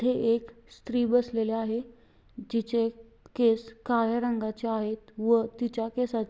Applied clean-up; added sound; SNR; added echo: none; none; none; none.